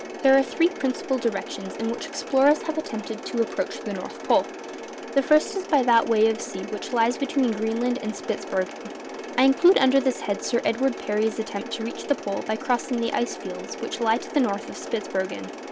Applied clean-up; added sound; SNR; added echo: none; Mechanisms; 11 dB; none.